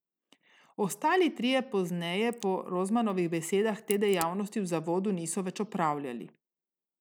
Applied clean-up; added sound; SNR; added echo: none; Crack; 16 dB; none.